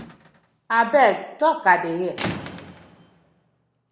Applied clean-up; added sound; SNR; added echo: none; Squeak / Rattle / Slam; 14 dB; none.